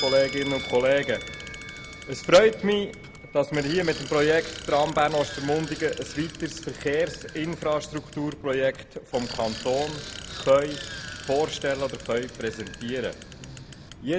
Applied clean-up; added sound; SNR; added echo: none; Musical instrument + Bicycle; 11 dB; none.